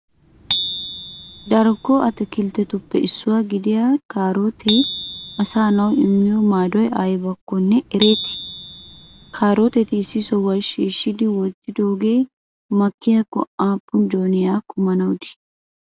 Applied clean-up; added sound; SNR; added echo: none; Bicycle bell; 10 dB; none.